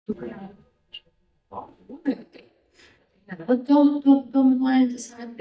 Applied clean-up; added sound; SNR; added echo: neural mask model DeepFilterNet 3.